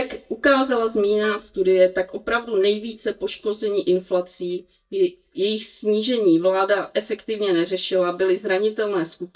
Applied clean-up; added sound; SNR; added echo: neural mask model DeepFilterNet 3.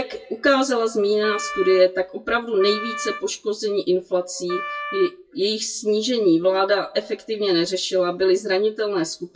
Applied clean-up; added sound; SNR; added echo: classical method WPE with log-MMSE.